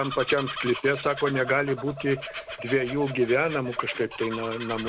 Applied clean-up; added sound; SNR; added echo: none; Bird vocalization, bird call, bird song; 11 dB; none.